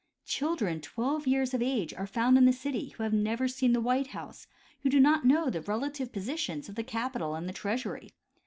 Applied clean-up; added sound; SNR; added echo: none; none; none; none.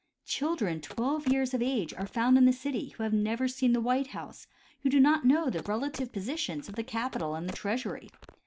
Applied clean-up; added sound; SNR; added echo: none; Telephone; 20 dB; none.